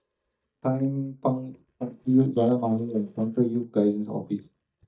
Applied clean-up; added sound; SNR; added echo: neural mask model DeepFilterNet 3.